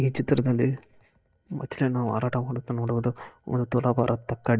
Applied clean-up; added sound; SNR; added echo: neural mask model DeepFilterNet 3.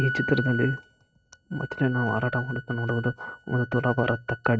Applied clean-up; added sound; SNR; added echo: neural mask model RNNoise.